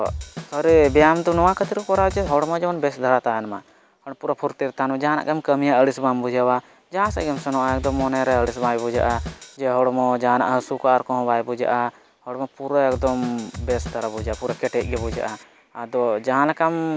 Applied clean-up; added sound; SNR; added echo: none; Drum kit; 11 dB; none.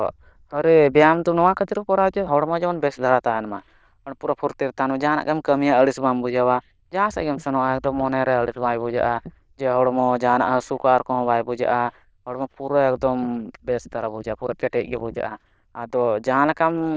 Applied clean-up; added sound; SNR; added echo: neural diffusion model UNIVERSE++.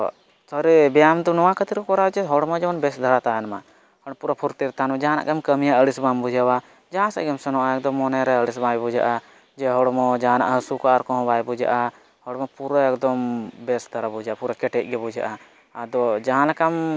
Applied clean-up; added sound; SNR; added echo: none; none; none; none.